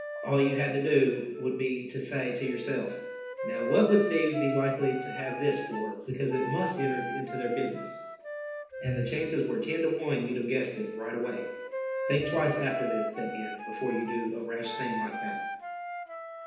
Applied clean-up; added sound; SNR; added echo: none; Wind instrument, woodwind instrument; 7 dB; reverberation time 0.9 s.